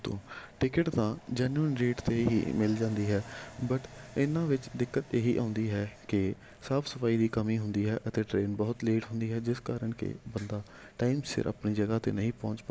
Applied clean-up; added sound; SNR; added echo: none; none; none; none.